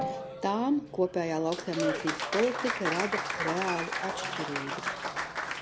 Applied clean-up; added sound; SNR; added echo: none; Applause; 2 dB; none.